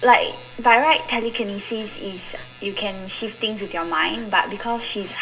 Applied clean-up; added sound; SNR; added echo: none; Breathing; 20 dB; reverberation time 0.2 s.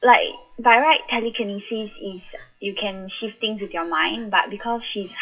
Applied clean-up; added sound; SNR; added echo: classical method WPE with log-MMSE.